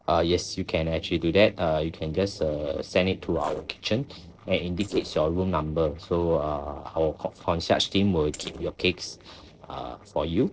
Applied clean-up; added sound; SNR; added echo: neural separator model SepFormer DNS4.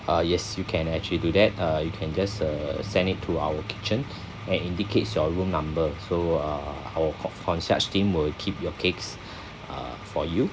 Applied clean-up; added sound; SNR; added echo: none; none; none; none.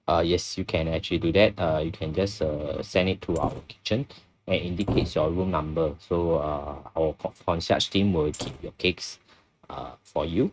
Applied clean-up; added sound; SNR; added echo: neural mask model RNNoise.